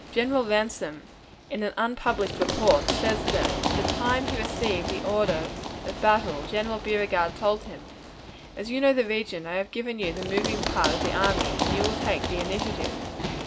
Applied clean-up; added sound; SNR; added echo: none; Run; 3 dB; none.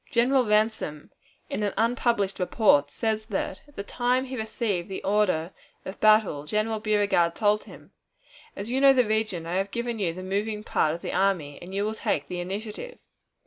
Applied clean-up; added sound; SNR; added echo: none; none; none; none.